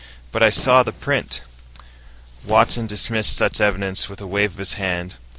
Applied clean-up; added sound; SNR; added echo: none; Boom; 19 dB; none.